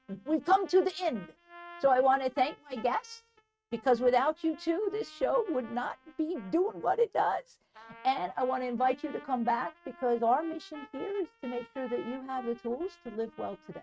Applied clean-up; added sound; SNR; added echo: neural mask model RNNoise.